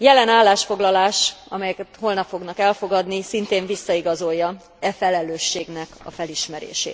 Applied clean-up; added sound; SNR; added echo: none; none; none; none.